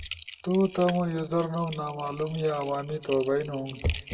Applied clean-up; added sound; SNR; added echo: none; Typing; 10 dB; reverberation time 0.8 s.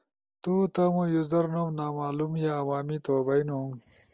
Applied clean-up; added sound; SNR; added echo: none; none; none; none.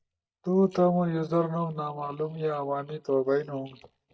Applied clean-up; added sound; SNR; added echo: neural mask model DeepFilterNet 3.